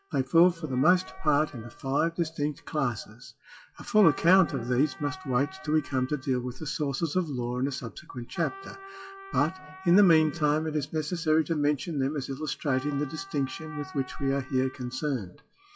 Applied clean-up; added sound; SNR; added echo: classical method WPE with log-MMSE.